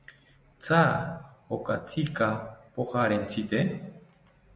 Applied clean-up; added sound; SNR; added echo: none; none; none; none.